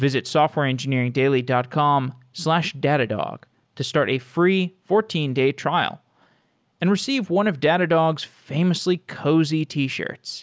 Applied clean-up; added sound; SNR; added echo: none; none; none; none.